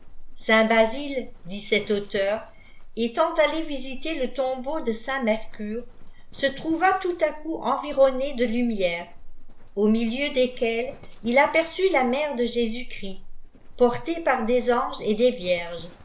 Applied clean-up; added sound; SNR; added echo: none; Livestock, farm animals, working animals; 11 dB; none.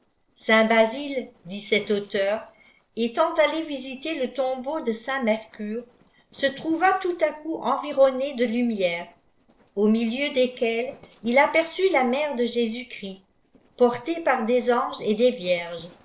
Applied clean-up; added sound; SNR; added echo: neural separator model SepFormer DNS4.